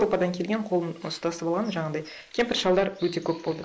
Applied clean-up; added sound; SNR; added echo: neural mask model Resemble Enhance denoiser.